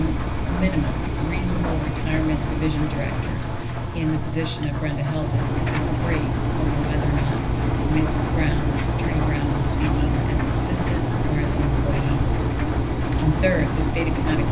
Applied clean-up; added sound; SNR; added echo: none; Engine; -5 dB; reverberation time 0.3 s.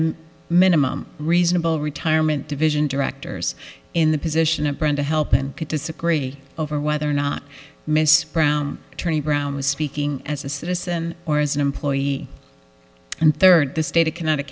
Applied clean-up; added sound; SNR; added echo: none; none; none; none.